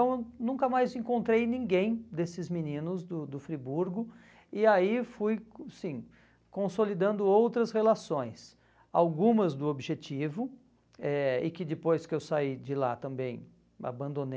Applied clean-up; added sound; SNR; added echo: none; none; none; none.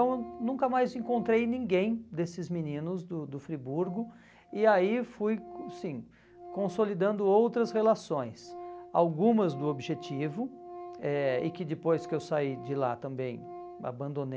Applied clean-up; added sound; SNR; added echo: none; Organ; 17 dB; none.